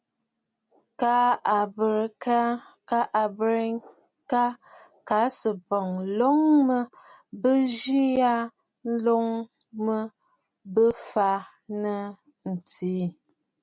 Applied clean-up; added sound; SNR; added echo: none; none; none; none.